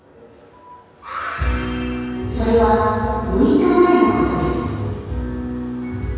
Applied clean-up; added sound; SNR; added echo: none; none; none; reverberation time 2.2 s.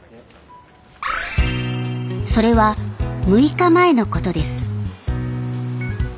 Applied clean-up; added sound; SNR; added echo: none; none; none; none.